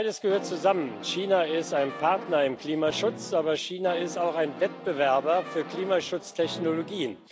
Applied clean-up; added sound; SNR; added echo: none; Brass instrument; 12 dB; none.